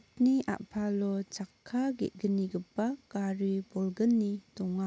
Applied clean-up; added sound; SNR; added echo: none; none; none; none.